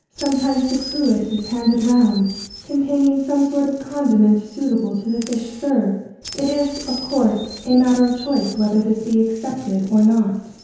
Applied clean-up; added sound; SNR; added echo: none; Chirp, tweet; 18 dB; reverberation time 1.0 s.